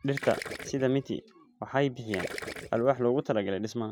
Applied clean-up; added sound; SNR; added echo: none; Gurgling; 12 dB; none.